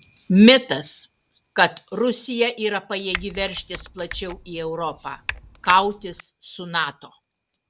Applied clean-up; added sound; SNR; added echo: none; Typing; 13 dB; none.